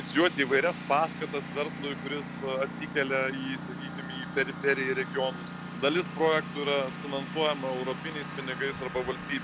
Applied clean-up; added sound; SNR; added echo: none; Engine; 8 dB; none.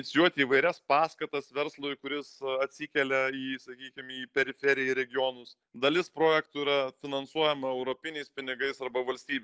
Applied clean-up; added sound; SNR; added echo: none; none; none; none.